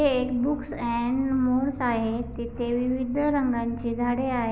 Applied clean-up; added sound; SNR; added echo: none; Bass guitar; 16 dB; none.